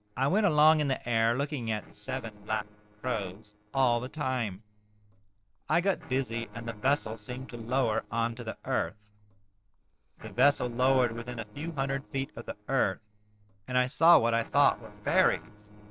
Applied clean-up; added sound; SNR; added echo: neural separator model SepFormer DNS4.